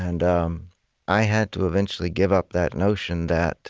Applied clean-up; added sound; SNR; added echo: none; none; none; none.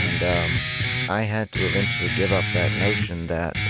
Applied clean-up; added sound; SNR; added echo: none; Guitar; -1 dB; none.